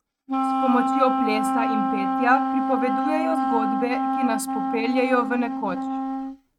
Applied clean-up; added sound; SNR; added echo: neural mask model RNNoise.